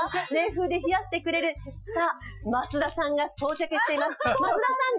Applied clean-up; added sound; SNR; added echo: classical method Wiener filter.